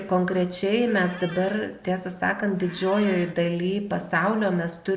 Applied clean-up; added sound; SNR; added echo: none; Squeak; 17 dB; none.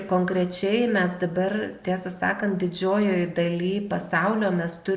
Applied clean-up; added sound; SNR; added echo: none; none; none; none.